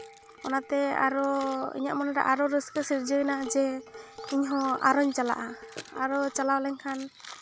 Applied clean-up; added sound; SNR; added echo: none; Dishes, pots, and pans + Keys jangling; 19 dB; none.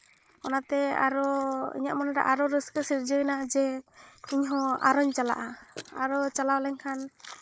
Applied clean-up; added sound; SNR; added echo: neural mask model Resemble Enhance denoiser.